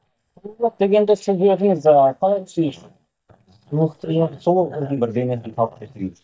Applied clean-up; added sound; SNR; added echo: neural mask model DeepFilterNet 3.